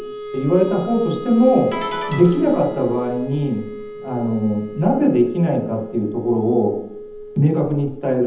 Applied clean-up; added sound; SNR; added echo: none; Wind instrument, woodwind instrument; 14 dB; reverberation time 0.8 s.